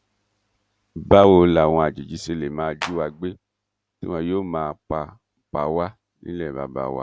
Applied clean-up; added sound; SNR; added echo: none; Clapping; 11 dB; none.